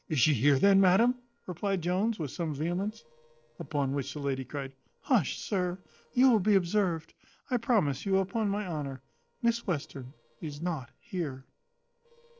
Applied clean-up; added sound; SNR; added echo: neural separator model SepFormer DNS4.